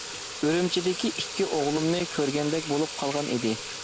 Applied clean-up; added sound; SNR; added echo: none; Sink (filling or washing) / Water tap, faucet; 8 dB; none.